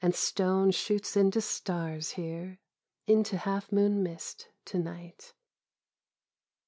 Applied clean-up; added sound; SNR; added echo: none; none; none; none.